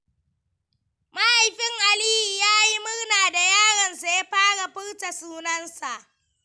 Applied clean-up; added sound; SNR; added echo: none; none; none; none.